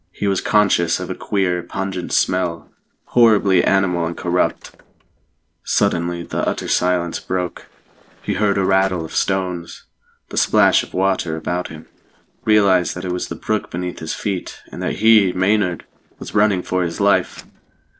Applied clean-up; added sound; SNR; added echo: neural separator model SepFormer DNS4.